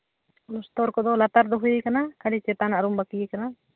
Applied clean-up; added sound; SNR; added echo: none; none; none; none.